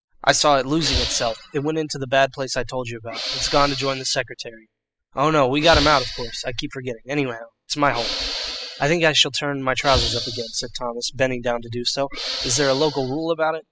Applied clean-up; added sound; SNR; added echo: classical method spectral subtraction.